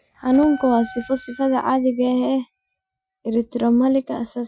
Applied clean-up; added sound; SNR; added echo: classical method Wiener filter.